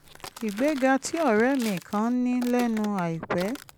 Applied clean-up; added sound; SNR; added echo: none; Walk, footsteps; 17 dB; none.